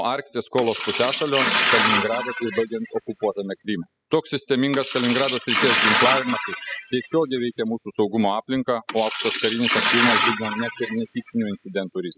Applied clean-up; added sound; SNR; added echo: classical method spectral subtraction.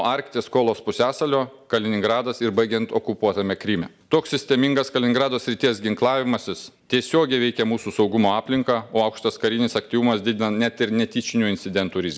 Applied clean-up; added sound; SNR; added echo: none; none; none; none.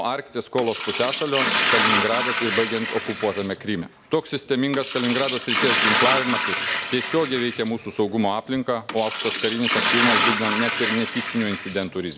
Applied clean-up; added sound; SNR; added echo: none; Liquid; -1 dB; none.